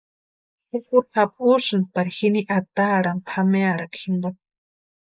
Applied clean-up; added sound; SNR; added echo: neural mask model Resemble Enhance denoiser.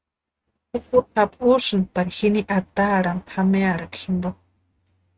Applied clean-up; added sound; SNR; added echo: neural mask model RNNoise.